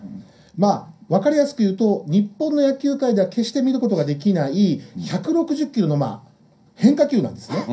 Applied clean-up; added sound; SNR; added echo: none; none; none; reverberation time 0.3 s.